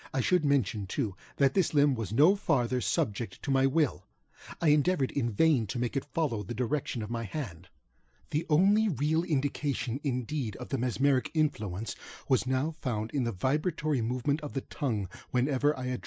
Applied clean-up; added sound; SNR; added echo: none; none; none; none.